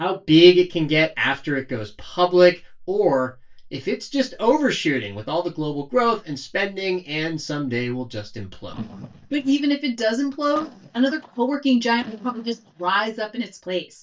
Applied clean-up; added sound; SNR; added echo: neural mask model DeepFilterNet 3.